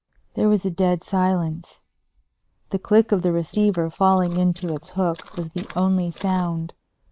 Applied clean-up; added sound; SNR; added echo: neural mask model Resemble Enhance denoiser.